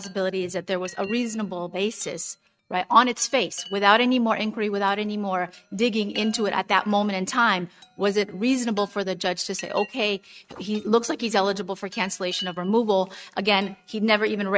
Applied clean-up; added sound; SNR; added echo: neural mask model RNNoise.